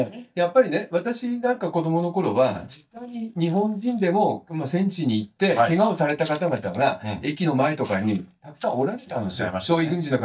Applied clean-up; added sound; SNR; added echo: neural mask model DeepFilterNet 3.